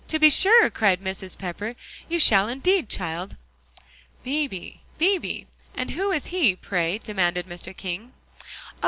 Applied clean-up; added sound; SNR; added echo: none; none; none; none.